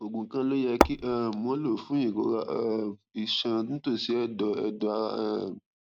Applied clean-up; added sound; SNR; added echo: none; Tap / Hammer; -5 dB; none.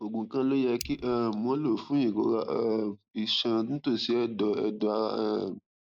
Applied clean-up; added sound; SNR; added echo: neural mask model Resemble Enhance denoiser.